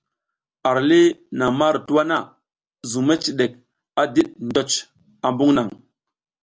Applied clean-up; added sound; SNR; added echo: none; none; none; none.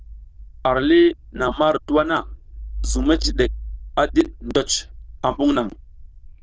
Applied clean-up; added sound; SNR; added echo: neural diffusion model UNIVERSE++.